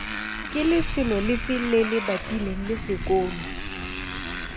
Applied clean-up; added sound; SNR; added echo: none; Motorcycle; 5 dB; none.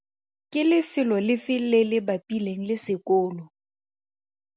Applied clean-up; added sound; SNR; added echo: none; none; none; none.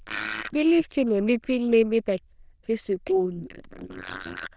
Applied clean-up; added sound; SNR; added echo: neural diffusion model UNIVERSE++.